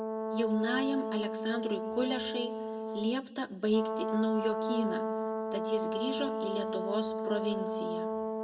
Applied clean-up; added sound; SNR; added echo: none; Brass instrument; 1 dB; reverberation time 1.0 s.